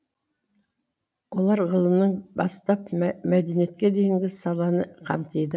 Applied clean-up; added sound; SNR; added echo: none; none; none; none.